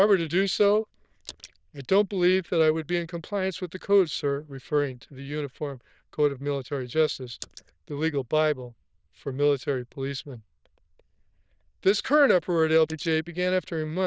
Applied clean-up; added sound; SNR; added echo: neural diffusion model UNIVERSE++.